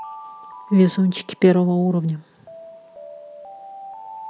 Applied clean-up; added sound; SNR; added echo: none; Alarm; 18 dB; none.